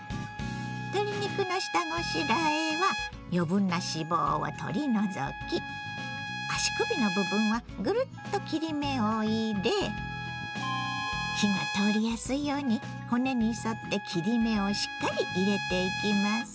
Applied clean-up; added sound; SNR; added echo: none; Trumpet; 7 dB; none.